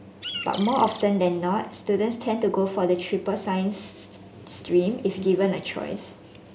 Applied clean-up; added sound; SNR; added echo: none; Bird; 10 dB; none.